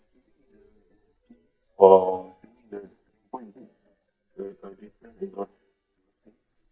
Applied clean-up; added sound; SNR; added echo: neural mask model DeepFilterNet 3.